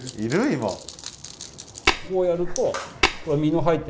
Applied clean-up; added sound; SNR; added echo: none; Tap; 0 dB; none.